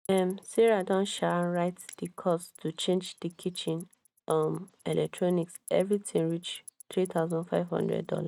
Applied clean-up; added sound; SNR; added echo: neural mask model RNNoise.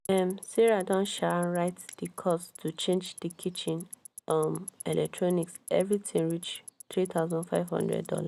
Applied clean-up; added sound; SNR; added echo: none; Tick-tock; 18 dB; none.